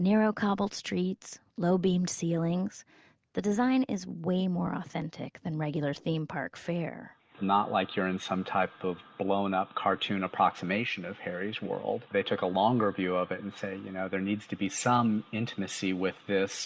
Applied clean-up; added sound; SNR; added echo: none; none; none; none.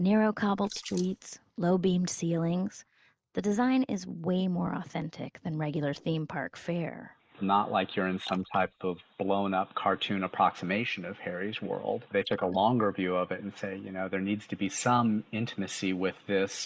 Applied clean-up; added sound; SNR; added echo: neural mask model Resemble Enhance denoiser.